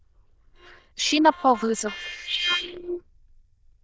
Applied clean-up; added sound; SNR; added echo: neural diffusion model UNIVERSE++.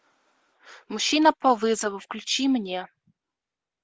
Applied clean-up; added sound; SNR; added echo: none; none; none; none.